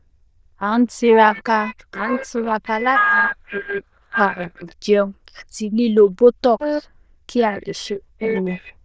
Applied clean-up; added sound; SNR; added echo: neural diffusion model UNIVERSE++.